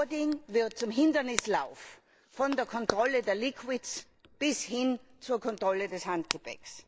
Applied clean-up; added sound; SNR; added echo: neural mask model Resemble Enhance denoiser.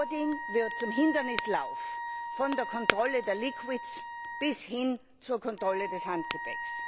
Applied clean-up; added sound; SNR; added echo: none; Crackle + Wind instrument, woodwind instrument; 4 dB; none.